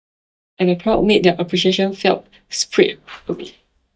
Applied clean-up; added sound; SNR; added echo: neural mask model DeepFilterNet 3.